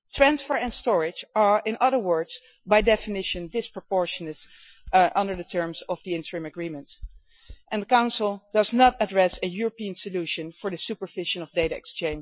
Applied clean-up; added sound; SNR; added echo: classical method Wiener filter.